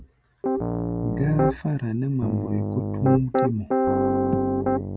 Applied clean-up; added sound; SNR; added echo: none; Piano; -3 dB; none.